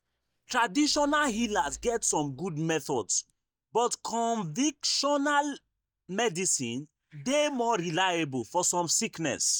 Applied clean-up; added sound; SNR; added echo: neural mask model DeepFilterNet 3.